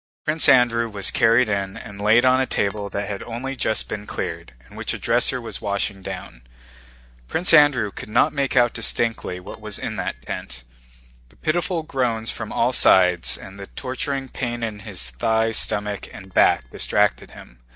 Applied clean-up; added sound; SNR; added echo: neural mask model DeepFilterNet 3.